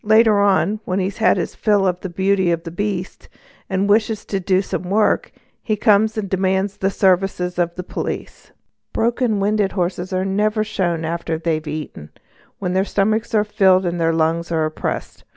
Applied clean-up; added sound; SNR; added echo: none; none; none; none.